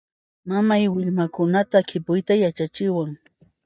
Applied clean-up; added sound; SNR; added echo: neural mask model DeepFilterNet 3.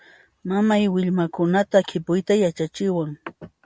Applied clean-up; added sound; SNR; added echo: none; none; none; none.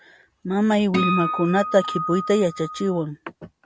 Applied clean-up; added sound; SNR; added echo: none; Acoustic guitar; 5 dB; none.